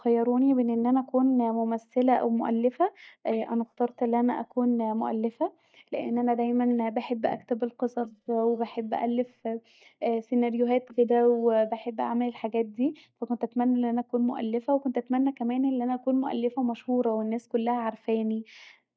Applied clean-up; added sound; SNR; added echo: neural mask model DeepFilterNet 3.